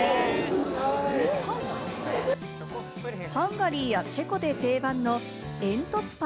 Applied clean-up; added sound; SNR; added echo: none; none; none; none.